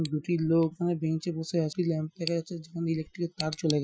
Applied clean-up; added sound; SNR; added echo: classical method Wiener filter.